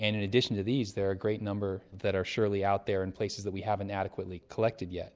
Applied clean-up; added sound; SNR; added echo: none; none; none; none.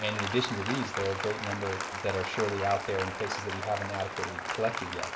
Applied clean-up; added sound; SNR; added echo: none; Applause; 3 dB; reverberation time 1.6 s.